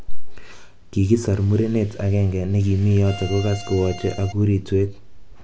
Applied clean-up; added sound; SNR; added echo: none; Bowed string instrument; 16 dB; none.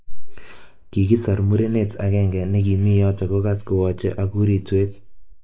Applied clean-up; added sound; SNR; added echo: neural mask model Resemble Enhance denoiser.